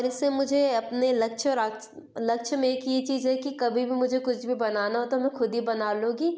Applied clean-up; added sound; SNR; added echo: none; none; none; none.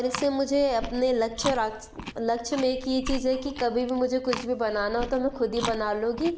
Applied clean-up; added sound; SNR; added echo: none; Chewing, mastication; 11 dB; none.